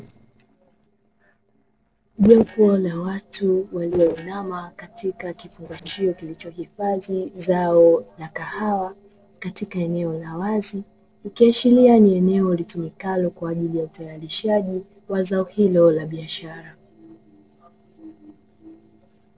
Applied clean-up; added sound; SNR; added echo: neural separator model SepFormer DNS4.